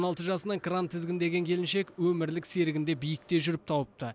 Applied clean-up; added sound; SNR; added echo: none; none; none; none.